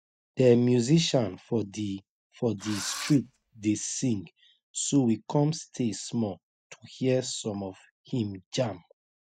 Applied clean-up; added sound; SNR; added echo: neural mask model DeepFilterNet 3.